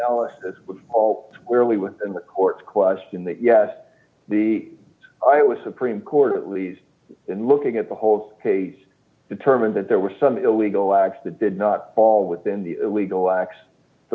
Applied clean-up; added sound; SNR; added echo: none; none; none; none.